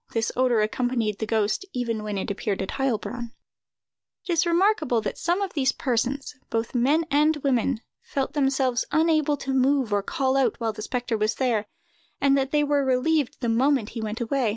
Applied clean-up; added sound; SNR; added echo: none; none; none; none.